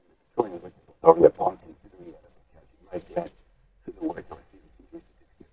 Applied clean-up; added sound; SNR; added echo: neural mask model DeepFilterNet 3.